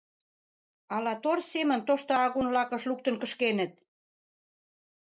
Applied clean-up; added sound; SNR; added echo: neural mask model Resemble Enhance denoiser.